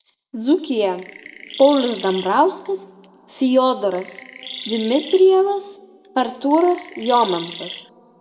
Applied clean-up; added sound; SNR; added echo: none; Chirp, tweet; 14 dB; reverberation time 1.8 s.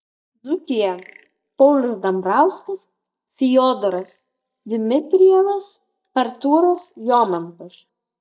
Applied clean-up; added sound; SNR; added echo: neural mask model DeepFilterNet 3.